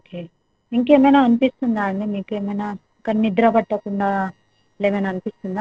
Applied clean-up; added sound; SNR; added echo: neural separator model SepFormer DNS4.